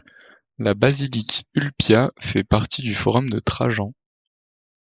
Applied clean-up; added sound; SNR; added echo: neural mask model Resemble Enhance denoiser.